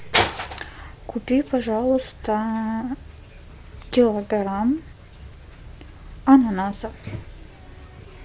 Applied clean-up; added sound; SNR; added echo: none; none; none; none.